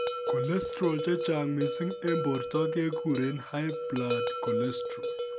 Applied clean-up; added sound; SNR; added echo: none; Bell; 1 dB; none.